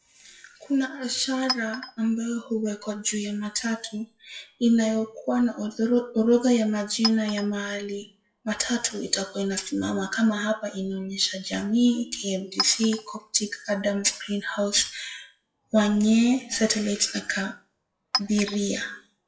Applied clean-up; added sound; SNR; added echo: classical method WPE with log-MMSE.